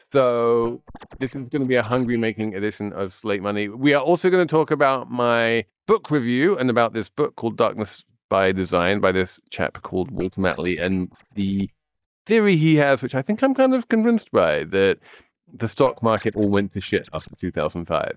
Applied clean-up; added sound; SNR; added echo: neural mask model DeepFilterNet 3.